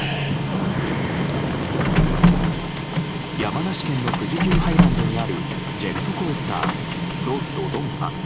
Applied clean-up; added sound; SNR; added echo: none; Printer; -4 dB; none.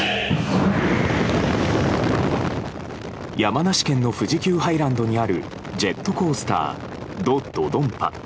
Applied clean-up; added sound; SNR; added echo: none; none; none; none.